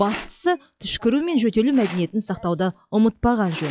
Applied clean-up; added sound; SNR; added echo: classical method log-MMSE.